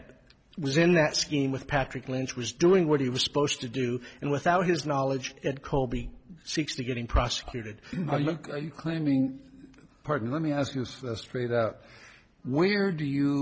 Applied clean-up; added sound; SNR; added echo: none; none; none; none.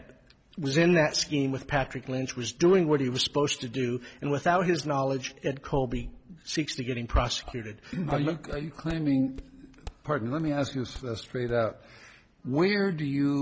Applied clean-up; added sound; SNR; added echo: none; Walk, footsteps; 18 dB; none.